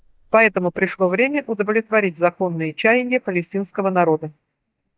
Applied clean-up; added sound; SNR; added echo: neural mask model DeepFilterNet 3.